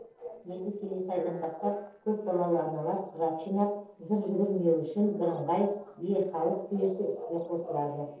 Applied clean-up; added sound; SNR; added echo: neural separator model SepFormer DNS4.